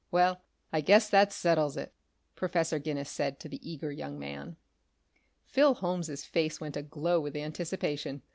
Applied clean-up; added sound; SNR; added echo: none; none; none; none.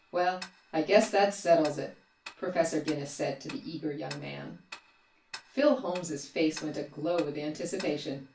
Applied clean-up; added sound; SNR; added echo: none; Tick-tock; 20 dB; reverberation time 0.3 s.